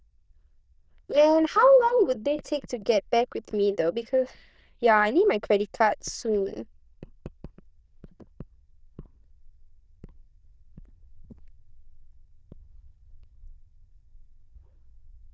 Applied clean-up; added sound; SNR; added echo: neural diffusion model UNIVERSE++.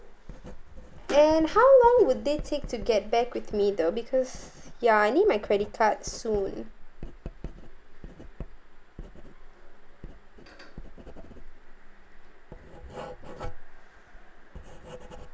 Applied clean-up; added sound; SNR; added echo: none; Writing; 12 dB; none.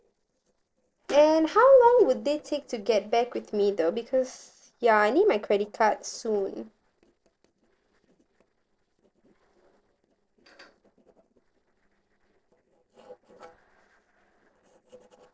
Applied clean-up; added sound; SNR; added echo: neural separator model SepFormer DNS4.